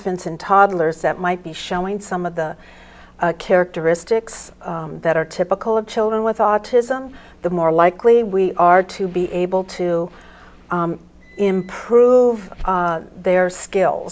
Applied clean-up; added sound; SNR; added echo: none; none; none; none.